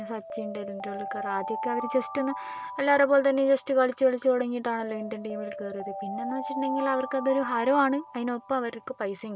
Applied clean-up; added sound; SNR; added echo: none; Alarm; 10 dB; none.